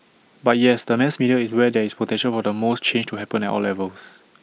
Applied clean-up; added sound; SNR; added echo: none; none; none; none.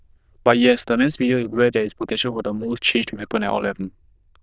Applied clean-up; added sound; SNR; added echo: neural diffusion model UNIVERSE++.